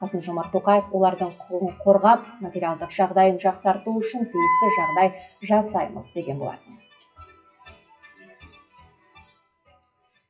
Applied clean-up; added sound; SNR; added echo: classical method WPE with log-MMSE.